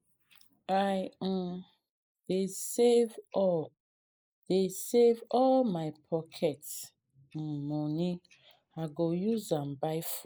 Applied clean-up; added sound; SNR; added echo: neural mask model Resemble Enhance denoiser.